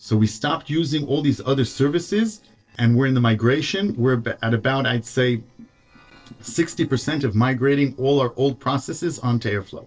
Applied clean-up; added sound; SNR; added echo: neural separator model SepFormer DNS4.